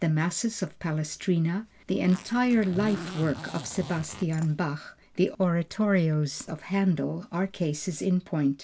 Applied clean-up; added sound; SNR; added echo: none; Zipper (clothing); 14 dB; none.